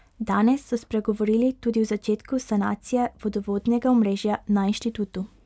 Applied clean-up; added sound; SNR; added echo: none; none; none; none.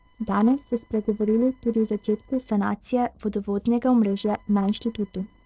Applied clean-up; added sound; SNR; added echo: neural separator model SepFormer DNS4.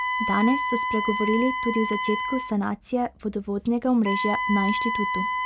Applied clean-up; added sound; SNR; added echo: none; Wind instrument, woodwind instrument; 3 dB; none.